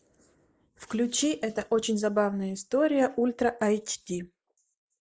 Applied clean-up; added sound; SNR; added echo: neural mask model Resemble Enhance denoiser.